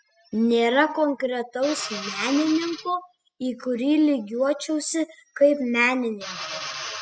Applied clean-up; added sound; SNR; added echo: classical method spectral subtraction.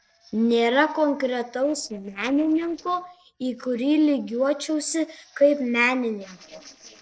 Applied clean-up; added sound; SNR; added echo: neural separator model SepFormer DNS4.